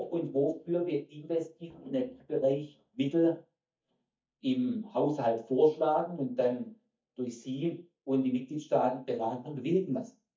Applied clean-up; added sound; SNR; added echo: neural mask model DeepFilterNet 3.